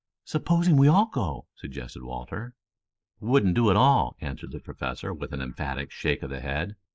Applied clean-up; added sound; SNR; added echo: neural mask model Resemble Enhance denoiser.